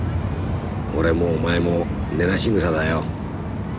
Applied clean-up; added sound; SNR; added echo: none; none; none; none.